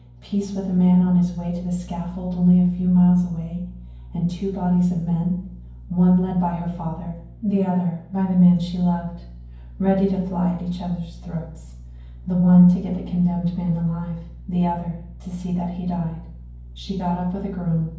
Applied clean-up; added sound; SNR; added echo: none; none; none; reverberation time 0.9 s.